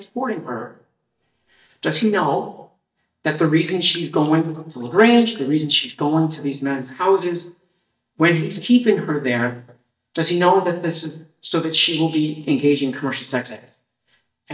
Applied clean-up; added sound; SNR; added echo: neural mask model DeepFilterNet 3.